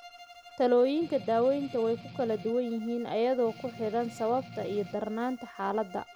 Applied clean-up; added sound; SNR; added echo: none; Bowed string instrument + Strum; 17 dB; none.